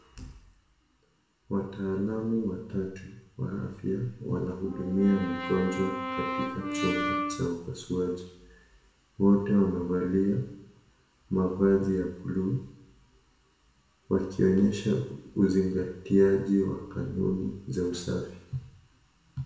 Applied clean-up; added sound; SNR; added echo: none; Brass instrument; 4 dB; reverberation time 0.7 s.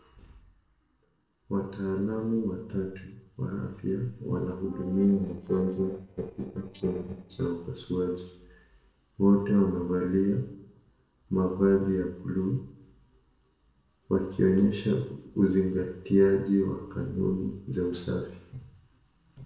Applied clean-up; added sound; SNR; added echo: neural separator model SepFormer DNS4.